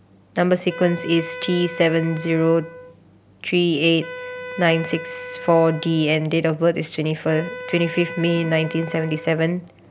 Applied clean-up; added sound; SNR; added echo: none; Wind instrument, woodwind instrument; 14 dB; none.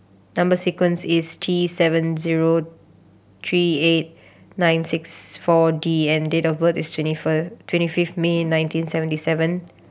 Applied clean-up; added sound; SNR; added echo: none; none; none; none.